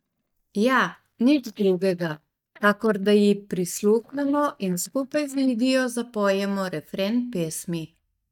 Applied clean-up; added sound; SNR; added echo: neural mask model DeepFilterNet 3.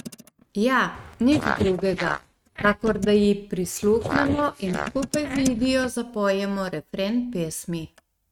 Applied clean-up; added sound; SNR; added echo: neural mask model RNNoise.